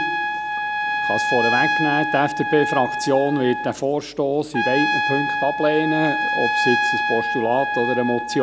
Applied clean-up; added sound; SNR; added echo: none; Trumpet; 1 dB; none.